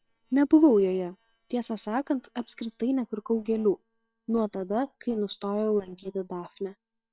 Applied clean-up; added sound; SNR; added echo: neural separator model SepFormer WHAM!.